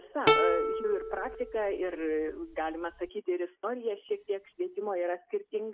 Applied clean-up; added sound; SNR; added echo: none; Plucked string instrument; -2 dB; none.